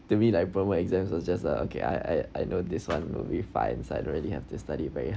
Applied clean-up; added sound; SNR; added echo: none; Thump, thud; 13 dB; none.